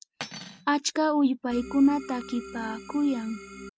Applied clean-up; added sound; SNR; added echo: none; Organ + Cutlery, silverware; 15 dB; none.